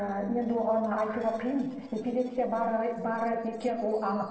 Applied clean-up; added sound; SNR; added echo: neural separator model SepFormer DNS4.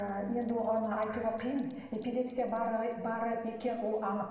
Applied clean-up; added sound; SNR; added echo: none; Chime; -2 dB; reverberation time 1.2 s.